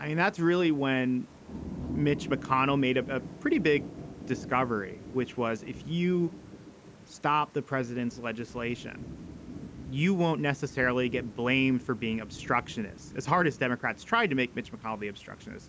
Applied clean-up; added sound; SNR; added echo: none; Thunder / Rain; 14 dB; none.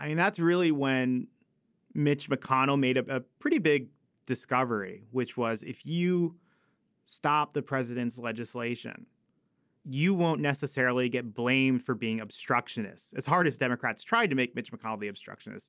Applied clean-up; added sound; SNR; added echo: none; none; none; none.